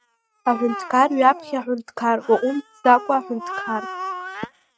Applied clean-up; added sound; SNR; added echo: neural mask model RNNoise.